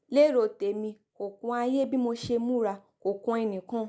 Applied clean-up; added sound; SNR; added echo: none; none; none; none.